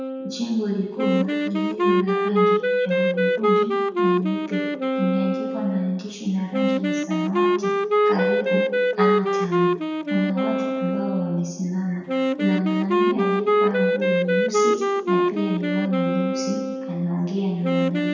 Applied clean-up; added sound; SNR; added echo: none; Wind instrument, woodwind instrument; -3 dB; reverberation time 1.0 s.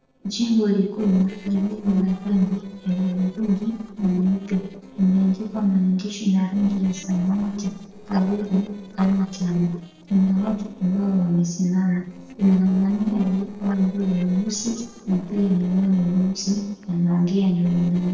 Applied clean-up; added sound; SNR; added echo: neural separator model SepFormer DNS4.